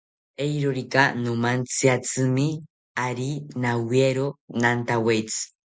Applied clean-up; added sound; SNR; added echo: none; none; none; none.